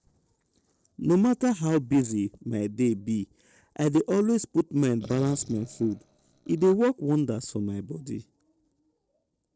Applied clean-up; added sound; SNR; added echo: neural separator model SepFormer DNS4.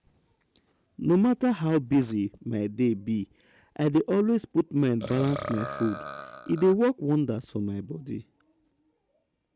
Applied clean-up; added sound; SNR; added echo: none; Burping, eructation; 12 dB; none.